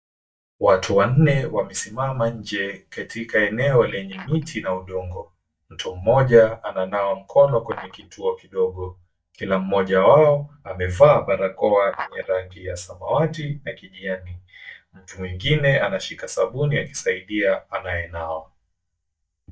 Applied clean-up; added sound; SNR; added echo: neural mask model DeepFilterNet 3.